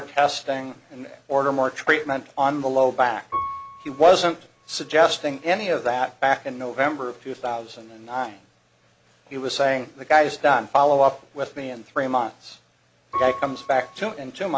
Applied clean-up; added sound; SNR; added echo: none; Piano; 17 dB; none.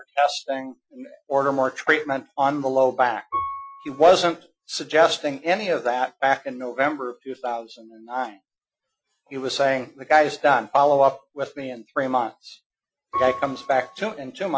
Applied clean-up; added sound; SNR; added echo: classical method Wiener filter.